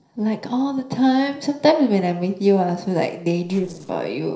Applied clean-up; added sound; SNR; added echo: neural separator model SepFormer DNS4.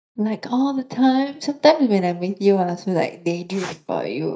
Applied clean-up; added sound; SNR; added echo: neural mask model DeepFilterNet 3.